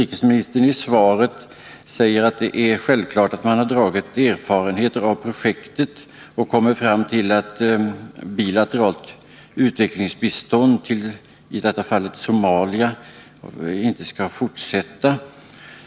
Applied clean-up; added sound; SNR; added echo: none; none; none; none.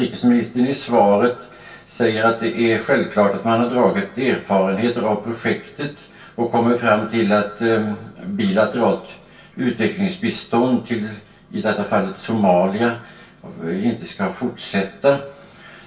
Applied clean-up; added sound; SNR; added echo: none; none; none; reverberation time 0.2 s.